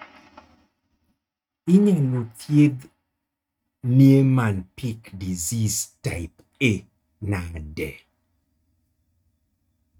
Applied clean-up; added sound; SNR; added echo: neural mask model RNNoise.